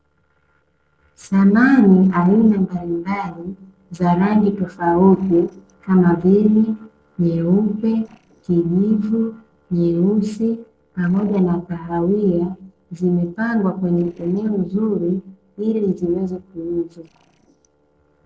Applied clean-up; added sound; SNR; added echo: neural separator model SepFormer DNS4.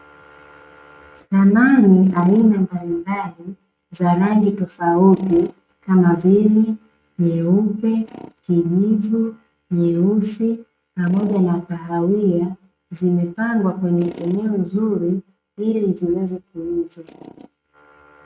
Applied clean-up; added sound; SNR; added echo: neural mask model RNNoise.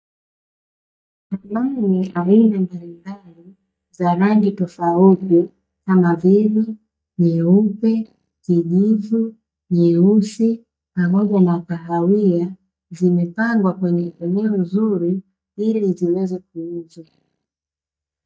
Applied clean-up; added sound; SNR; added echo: neural mask model DeepFilterNet 3.